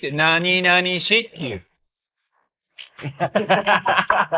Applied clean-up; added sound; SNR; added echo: neural mask model Resemble Enhance denoiser.